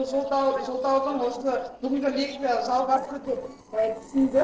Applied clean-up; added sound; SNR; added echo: neural separator model SepFormer DNS4.